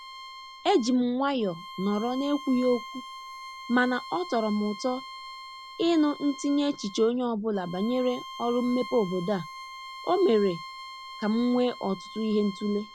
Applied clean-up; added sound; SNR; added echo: none; Bowed string instrument; 14 dB; none.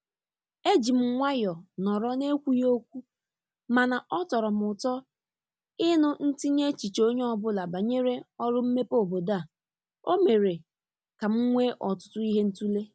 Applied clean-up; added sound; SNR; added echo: none; none; none; none.